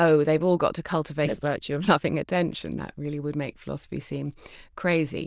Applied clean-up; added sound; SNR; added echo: neural diffusion model UNIVERSE++.